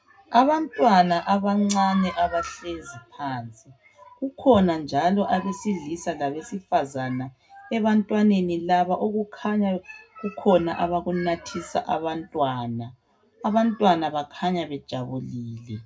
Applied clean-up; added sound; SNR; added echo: none; none; none; reverberation time 0.2 s.